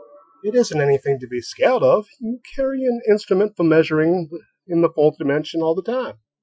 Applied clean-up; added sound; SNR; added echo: classical method Wiener filter.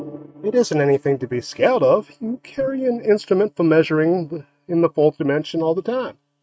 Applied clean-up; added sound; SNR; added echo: neural mask model RNNoise.